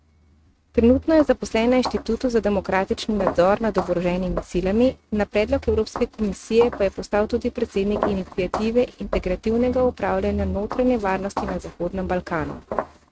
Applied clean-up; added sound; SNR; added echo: neural mask model RNNoise.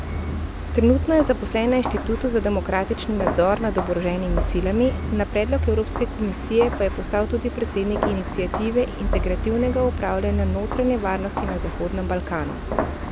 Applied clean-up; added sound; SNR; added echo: none; Walk, footsteps; 3 dB; none.